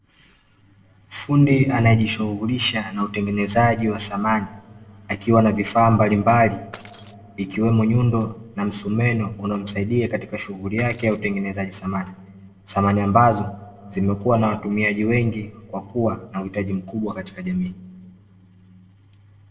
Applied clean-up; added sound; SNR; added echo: neural separator model SepFormer DNS4.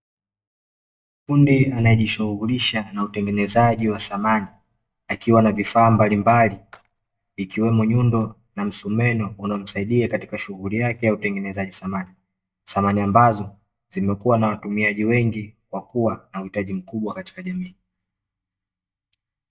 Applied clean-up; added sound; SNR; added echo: neural mask model DeepFilterNet 3.